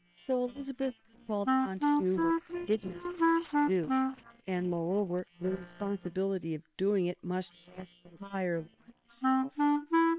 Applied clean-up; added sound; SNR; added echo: neural separator model SepFormer WHAM!.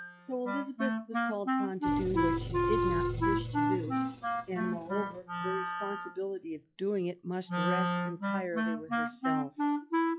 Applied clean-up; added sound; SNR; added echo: classical method log-MMSE.